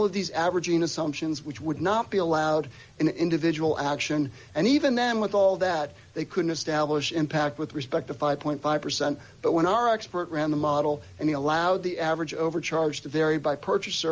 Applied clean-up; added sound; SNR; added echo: none; none; none; none.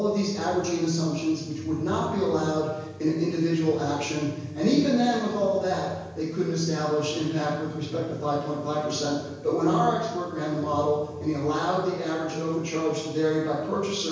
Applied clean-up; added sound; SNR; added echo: none; none; none; reverberation time 1.0 s.